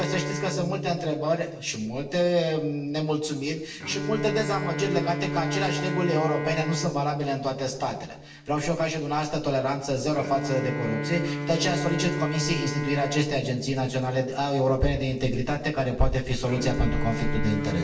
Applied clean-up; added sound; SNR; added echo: none; Bowed string instrument; 6 dB; reverberation time 0.8 s.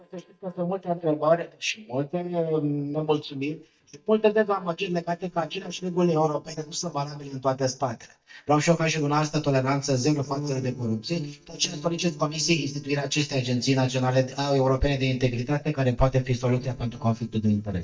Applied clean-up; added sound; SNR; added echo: neural mask model DeepFilterNet 3.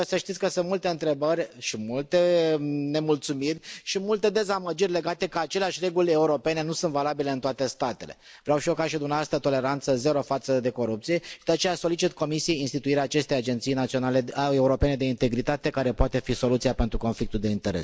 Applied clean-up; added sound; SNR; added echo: none; none; none; none.